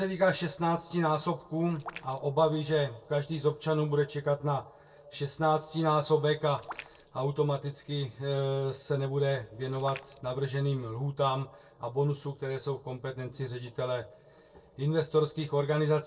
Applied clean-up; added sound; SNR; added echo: neural separator model SepFormer DNS4.